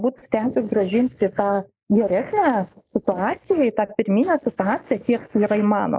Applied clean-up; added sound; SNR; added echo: neural mask model Resemble Enhance denoiser.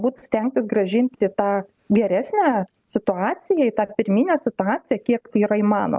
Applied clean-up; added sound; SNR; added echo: none; none; none; none.